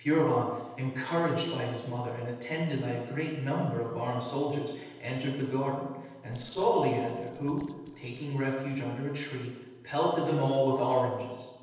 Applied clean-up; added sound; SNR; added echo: neural separator model SepFormer DNS4.